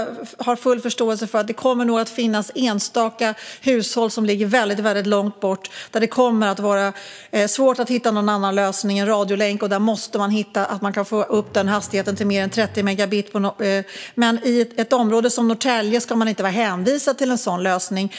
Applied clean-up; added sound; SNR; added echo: none; Bass guitar; 20 dB; none.